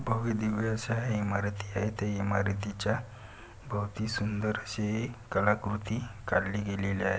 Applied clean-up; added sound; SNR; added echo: none; none; none; none.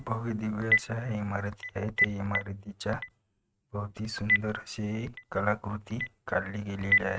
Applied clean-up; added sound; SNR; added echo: neural mask model RNNoise.